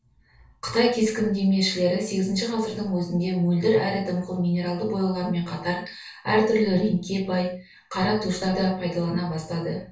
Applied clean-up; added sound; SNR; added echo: none; none; none; reverberation time 0.3 s.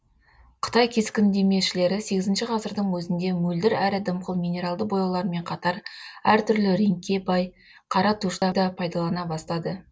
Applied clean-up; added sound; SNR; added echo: none; none; none; none.